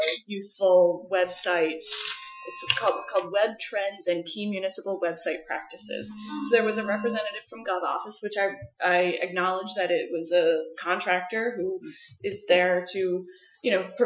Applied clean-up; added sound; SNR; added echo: classical method Wiener filter.